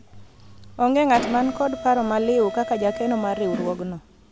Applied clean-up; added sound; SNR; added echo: none; Mechanisms; 10 dB; none.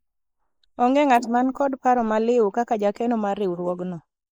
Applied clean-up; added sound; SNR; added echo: neural mask model Resemble Enhance denoiser.